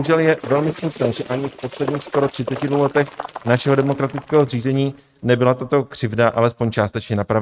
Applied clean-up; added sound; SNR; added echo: neural mask model RNNoise.